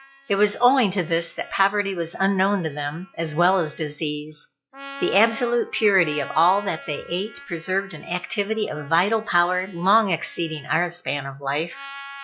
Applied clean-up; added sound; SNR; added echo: classical method log-MMSE.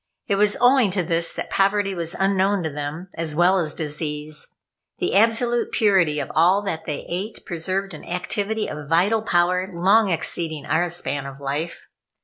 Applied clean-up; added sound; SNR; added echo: none; none; none; none.